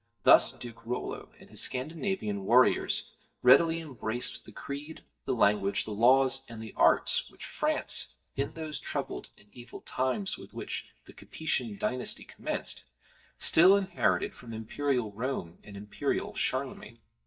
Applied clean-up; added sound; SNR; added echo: neural mask model DeepFilterNet 3.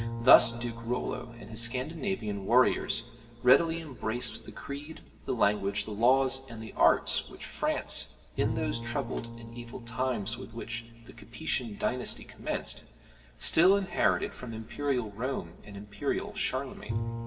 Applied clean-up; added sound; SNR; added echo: none; Bowed string instrument; 12 dB; reverberation time 3.0 s.